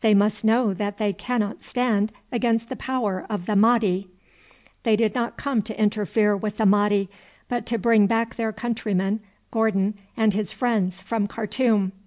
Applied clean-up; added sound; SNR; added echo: none; none; none; none.